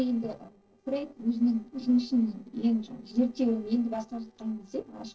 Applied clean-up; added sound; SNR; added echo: neural separator model SepFormer DNS4.